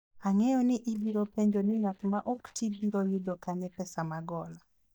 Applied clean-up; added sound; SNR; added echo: neural mask model DeepFilterNet 3.